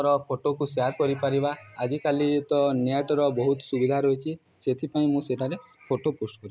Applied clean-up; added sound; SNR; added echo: none; none; none; none.